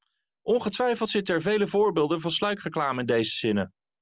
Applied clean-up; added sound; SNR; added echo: none; none; none; none.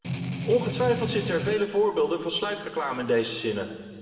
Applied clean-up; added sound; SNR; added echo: none; Strum; 4 dB; reverberation time 1.5 s.